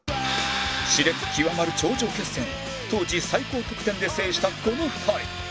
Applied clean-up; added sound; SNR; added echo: none; none; none; none.